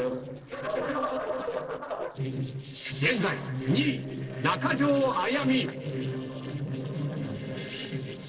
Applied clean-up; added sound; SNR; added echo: neural separator model SepFormer DNS4.